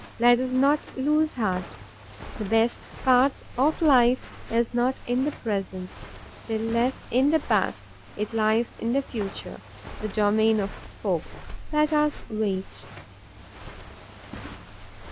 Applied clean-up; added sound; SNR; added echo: none; Walk, footsteps; 14 dB; none.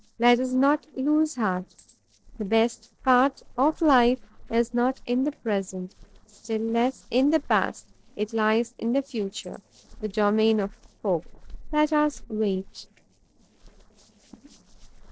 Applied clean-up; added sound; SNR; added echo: neural separator model SepFormer DNS4.